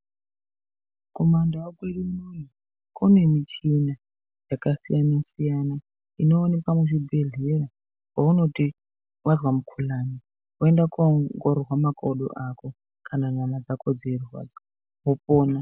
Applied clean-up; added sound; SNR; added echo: none; none; none; none.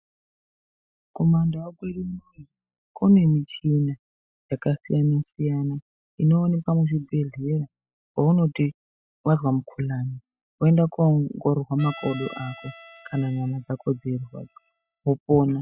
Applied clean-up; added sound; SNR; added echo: classical method spectral subtraction.